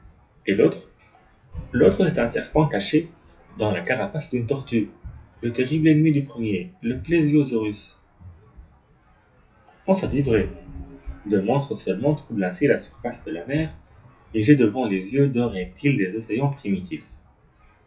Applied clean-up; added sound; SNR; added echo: classical method WPE with log-MMSE.